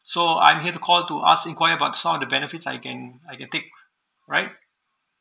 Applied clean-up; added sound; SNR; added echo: none; none; none; none.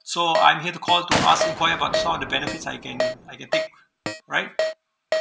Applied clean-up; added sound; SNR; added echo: none; Keyboard (musical) + Gunshot, gunfire; 3 dB; none.